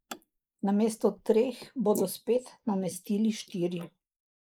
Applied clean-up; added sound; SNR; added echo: neural mask model Resemble Enhance denoiser.